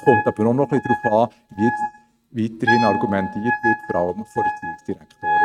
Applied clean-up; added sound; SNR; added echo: neural mask model RNNoise.